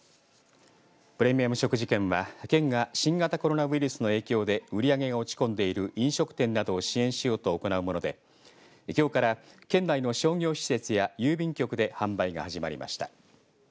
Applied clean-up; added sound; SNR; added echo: none; none; none; none.